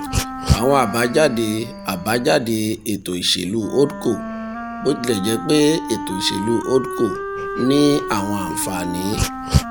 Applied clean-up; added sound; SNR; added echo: none; Wind instrument, woodwind instrument + Dog; 6 dB; none.